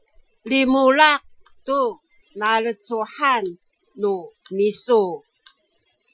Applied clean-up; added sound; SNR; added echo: classical method Wiener filter.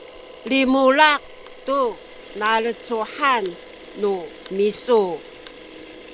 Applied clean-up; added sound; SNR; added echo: none; Camera; 16 dB; none.